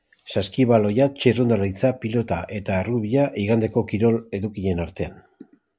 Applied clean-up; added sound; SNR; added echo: none; none; none; none.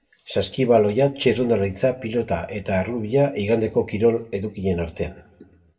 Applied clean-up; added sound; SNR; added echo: none; none; none; reverberation time 0.6 s.